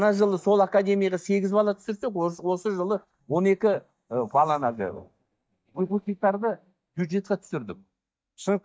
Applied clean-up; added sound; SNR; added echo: neural mask model DeepFilterNet 3.